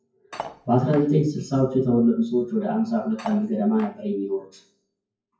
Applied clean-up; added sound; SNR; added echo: classical method WPE with log-MMSE.